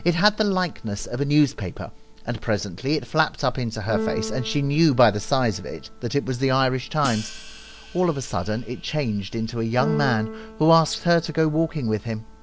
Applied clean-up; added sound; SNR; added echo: none; Hi-hat + Keyboard (musical); 14 dB; none.